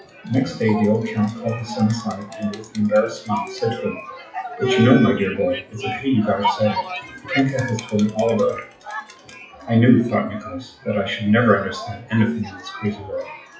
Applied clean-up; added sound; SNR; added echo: classical method WPE with log-MMSE.